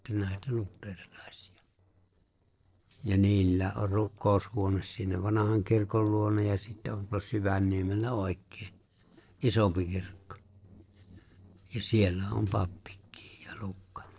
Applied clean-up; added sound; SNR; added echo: neural separator model SepFormer DNS4.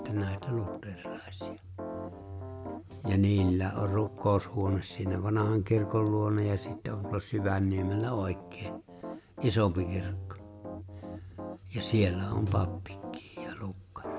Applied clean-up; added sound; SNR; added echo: none; Piano; 12 dB; reverberation time 0.7 s.